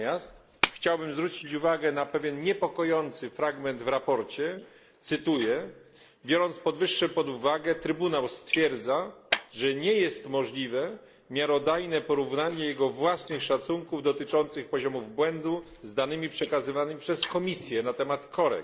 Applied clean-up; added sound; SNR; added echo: neural mask model Resemble Enhance denoiser.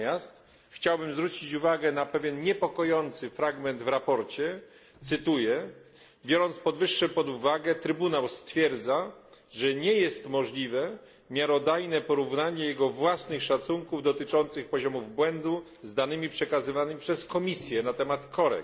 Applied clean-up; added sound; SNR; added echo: none; none; none; none.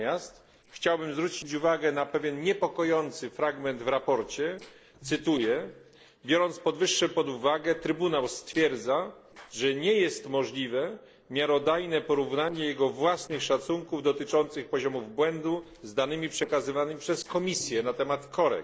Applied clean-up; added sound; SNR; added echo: neural separator model SepFormer DNS4.